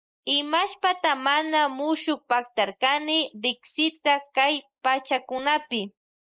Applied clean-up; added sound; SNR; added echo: neural mask model Resemble Enhance denoiser.